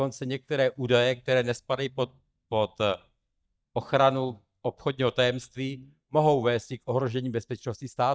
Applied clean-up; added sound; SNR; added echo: neural mask model DeepFilterNet 3.